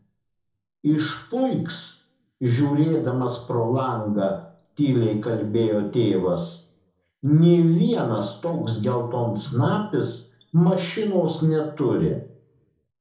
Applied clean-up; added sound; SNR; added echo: none; none; none; reverberation time 0.6 s.